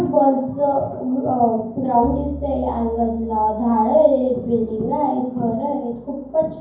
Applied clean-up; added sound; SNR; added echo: none; Bowed string instrument; 15 dB; reverberation time 0.9 s.